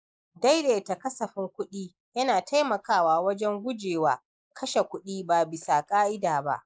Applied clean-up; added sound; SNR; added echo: neural mask model Resemble Enhance denoiser.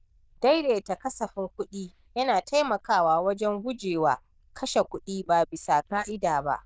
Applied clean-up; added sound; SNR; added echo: neural diffusion model UNIVERSE++.